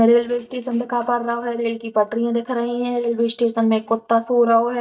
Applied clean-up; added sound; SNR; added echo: neural mask model DeepFilterNet 3.